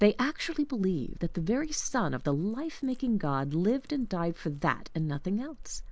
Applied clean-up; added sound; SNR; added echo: none; Crackle; 11 dB; none.